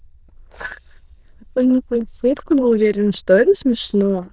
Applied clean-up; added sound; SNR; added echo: neural diffusion model UNIVERSE++.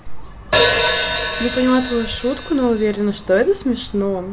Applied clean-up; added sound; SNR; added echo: none; Hi-hat; 3 dB; none.